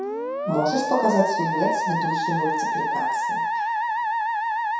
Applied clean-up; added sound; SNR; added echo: none; Musical instrument; -2 dB; reverberation time 0.7 s.